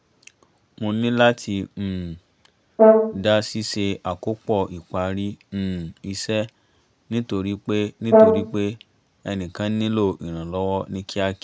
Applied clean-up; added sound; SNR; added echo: none; Brass instrument; -4 dB; none.